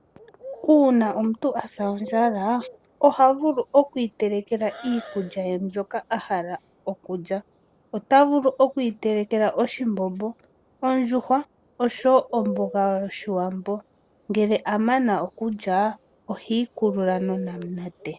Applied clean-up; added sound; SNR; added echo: none; Bird; 20 dB; none.